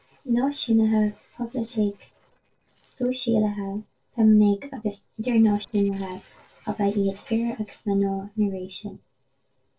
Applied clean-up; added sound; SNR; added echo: neural separator model SepFormer DNS4.